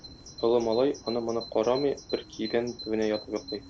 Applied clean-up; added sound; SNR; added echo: none; Bird vocalization, bird call, bird song; 16 dB; none.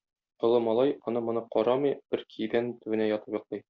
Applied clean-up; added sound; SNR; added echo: none; none; none; none.